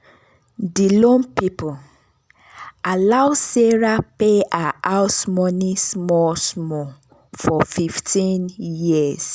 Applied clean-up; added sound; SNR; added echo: none; none; none; none.